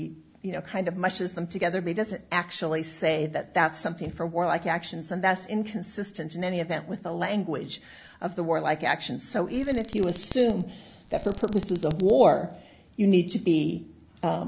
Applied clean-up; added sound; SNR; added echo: none; Alarm; 0 dB; none.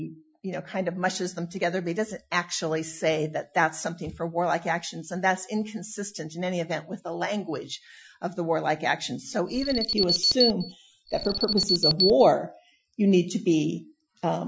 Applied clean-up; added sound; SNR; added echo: classical method Wiener filter.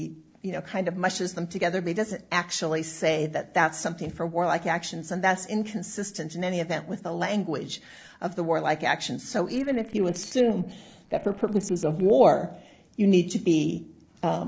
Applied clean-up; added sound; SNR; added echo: neural separator model SepFormer DNS4.